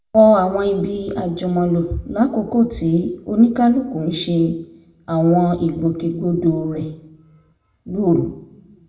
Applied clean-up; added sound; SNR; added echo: none; none; none; reverberation time 0.6 s.